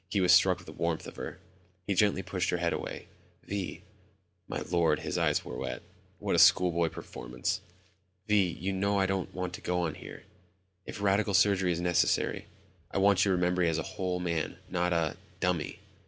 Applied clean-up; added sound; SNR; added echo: none; none; none; none.